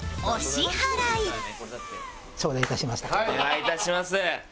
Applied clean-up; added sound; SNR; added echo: none; none; none; none.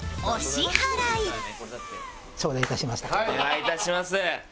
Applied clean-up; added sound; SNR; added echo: none; Finger snapping; 10 dB; none.